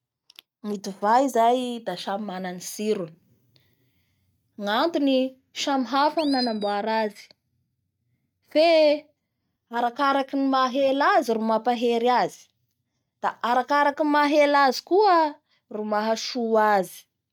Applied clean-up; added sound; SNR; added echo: neural mask model RNNoise.